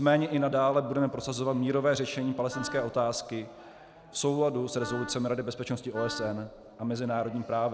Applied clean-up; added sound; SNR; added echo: none; Wind instrument, woodwind instrument; 13 dB; none.